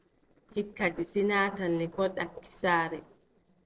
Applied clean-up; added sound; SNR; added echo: neural separator model SepFormer DNS4.